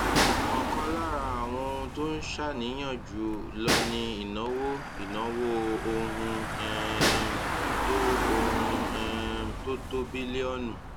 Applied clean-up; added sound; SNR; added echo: none; Snare drum + Engine / Car; -2 dB; none.